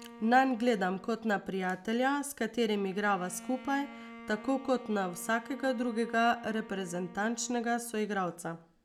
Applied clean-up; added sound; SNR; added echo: none; Bowed string instrument; 18 dB; none.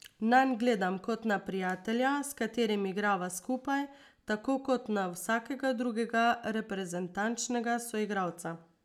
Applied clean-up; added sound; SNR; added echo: none; none; none; none.